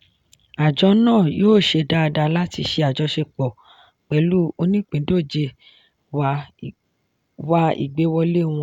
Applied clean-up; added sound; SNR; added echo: none; none; none; none.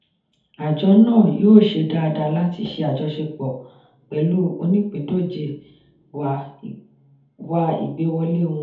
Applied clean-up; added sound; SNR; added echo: none; none; none; reverberation time 0.6 s.